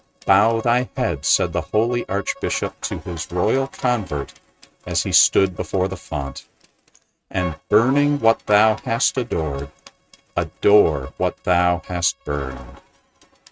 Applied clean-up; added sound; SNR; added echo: neural mask model RNNoise.